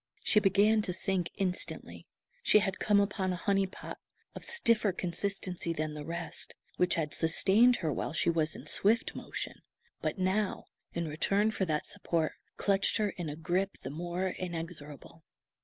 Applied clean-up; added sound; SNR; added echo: none; none; none; none.